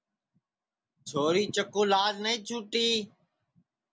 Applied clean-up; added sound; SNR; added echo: none; none; none; none.